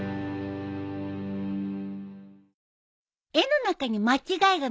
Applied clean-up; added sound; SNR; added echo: none; none; none; none.